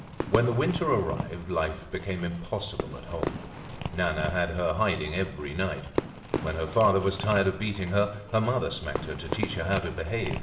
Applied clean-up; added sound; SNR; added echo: none; Fireworks; 8 dB; reverberation time 1.4 s.